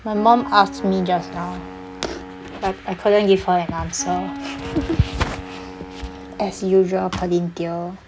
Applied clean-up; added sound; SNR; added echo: none; Wind instrument, woodwind instrument; 13 dB; none.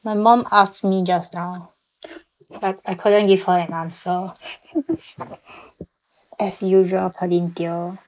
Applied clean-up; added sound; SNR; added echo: neural mask model Resemble Enhance denoiser.